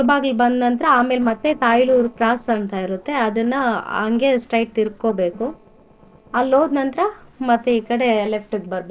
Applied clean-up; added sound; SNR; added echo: neural separator model SepFormer DNS4.